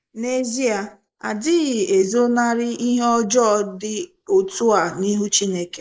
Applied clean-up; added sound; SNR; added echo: neural mask model Resemble Enhance denoiser.